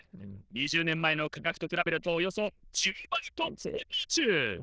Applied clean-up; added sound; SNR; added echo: neural diffusion model UNIVERSE++.